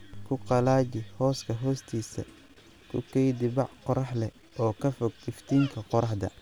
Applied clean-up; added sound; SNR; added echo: none; none; none; none.